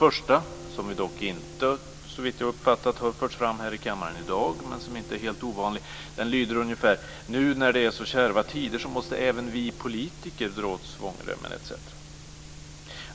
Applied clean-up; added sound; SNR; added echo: none; Bowed string instrument; 20 dB; none.